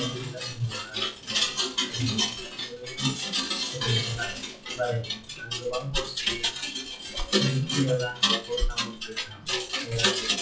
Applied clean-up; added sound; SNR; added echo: classical method WPE with log-MMSE.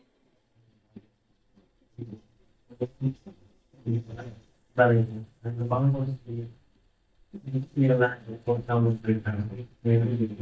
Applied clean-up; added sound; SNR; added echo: neural mask model DeepFilterNet 3.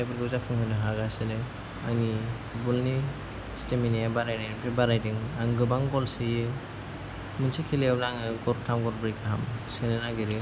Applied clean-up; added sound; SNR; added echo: none; none; none; none.